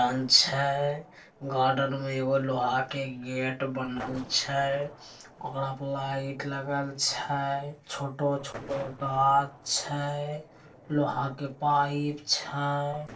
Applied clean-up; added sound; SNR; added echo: neural separator model SepFormer DNS4.